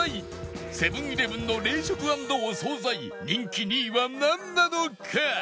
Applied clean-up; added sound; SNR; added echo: none; Wind instrument, woodwind instrument; 15 dB; none.